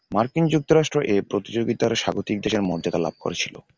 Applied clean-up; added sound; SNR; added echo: none; none; none; none.